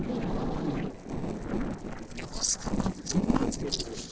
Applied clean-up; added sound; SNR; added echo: neural separator model SepFormer DNS4.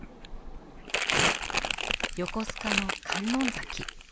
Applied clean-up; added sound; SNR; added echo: none; Crumpling, crinkling; -5 dB; none.